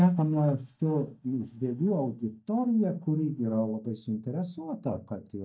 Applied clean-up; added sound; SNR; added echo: neural mask model DeepFilterNet 3.